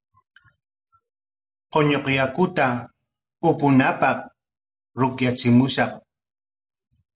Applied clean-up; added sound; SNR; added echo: none; none; none; none.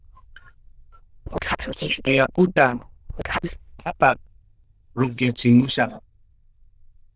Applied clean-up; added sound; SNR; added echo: neural diffusion model UNIVERSE++.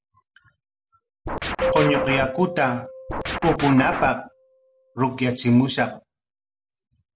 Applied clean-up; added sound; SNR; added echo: none; Piano + Scratching (performance technique); 5 dB; none.